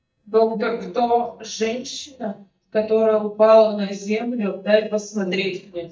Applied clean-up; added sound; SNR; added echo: neural mask model DeepFilterNet 3.